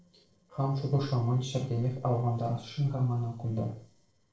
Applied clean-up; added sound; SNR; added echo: neural separator model SepFormer DNS4.